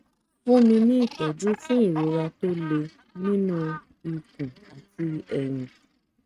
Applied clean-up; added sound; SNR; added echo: neural mask model RNNoise.